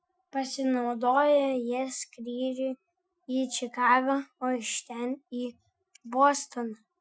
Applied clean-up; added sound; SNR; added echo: classical method Wiener filter.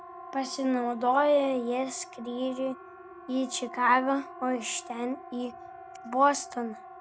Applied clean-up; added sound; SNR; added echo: none; Siren; 16 dB; none.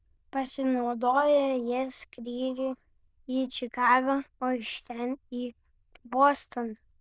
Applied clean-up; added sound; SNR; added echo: neural diffusion model UNIVERSE++.